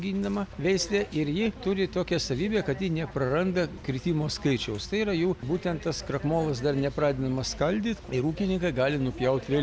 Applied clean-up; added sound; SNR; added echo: none; none; none; none.